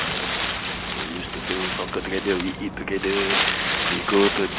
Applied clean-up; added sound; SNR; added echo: none; Wind; 0 dB; none.